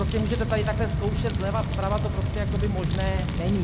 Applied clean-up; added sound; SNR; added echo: none; Fire; -4 dB; none.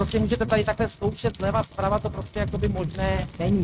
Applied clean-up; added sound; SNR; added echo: neural mask model RNNoise.